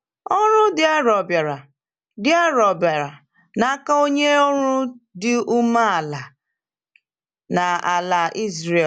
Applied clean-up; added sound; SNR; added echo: none; none; none; none.